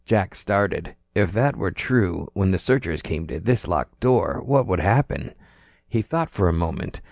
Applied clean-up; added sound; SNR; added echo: none; none; none; none.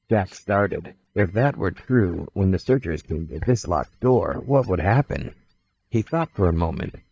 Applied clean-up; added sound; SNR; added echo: neural mask model DeepFilterNet 3.